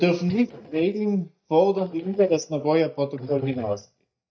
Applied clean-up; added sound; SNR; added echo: neural mask model DeepFilterNet 3.